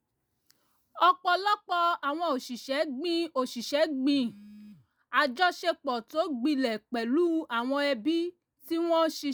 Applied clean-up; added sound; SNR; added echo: none; none; none; none.